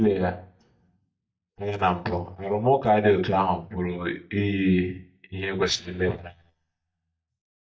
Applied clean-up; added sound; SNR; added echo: neural mask model DeepFilterNet 3.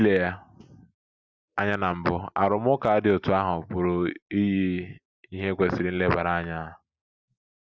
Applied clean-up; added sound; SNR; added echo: none; none; none; none.